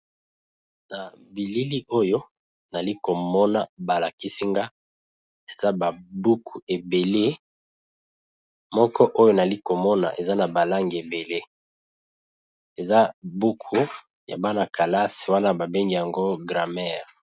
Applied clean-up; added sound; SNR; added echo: none; none; none; none.